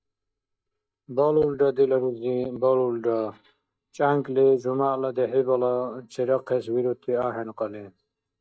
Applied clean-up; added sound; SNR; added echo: neural mask model DeepFilterNet 3.